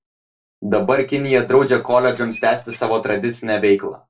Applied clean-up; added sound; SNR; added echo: none; Squeak / Dishes, pots, and pans; 16 dB; reverberation time 0.2 s.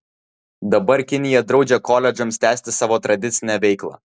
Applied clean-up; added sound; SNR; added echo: none; none; none; none.